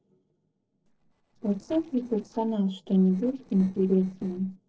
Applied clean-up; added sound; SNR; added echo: neural separator model SepFormer DNS4.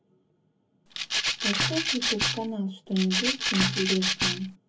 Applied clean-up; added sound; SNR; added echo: none; Rattle (instrument); -3 dB; reverberation time 0.3 s.